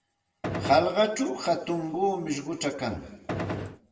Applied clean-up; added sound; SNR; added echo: none; Gunshot, gunfire; 4 dB; reverberation time 1.5 s.